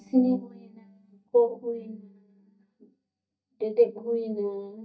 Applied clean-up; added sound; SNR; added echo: neural mask model DeepFilterNet 3.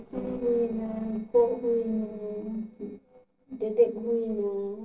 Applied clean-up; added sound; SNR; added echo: neural separator model SepFormer DNS4.